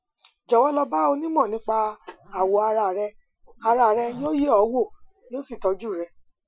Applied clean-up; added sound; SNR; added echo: classical method Wiener filter.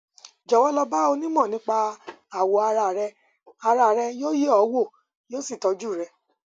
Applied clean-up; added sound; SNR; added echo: none; none; none; none.